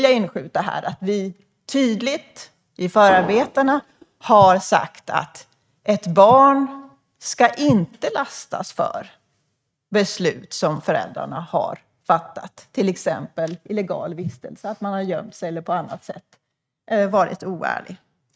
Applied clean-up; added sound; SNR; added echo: neural mask model RNNoise.